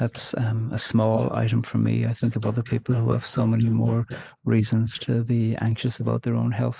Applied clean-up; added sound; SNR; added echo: neural mask model Resemble Enhance denoiser.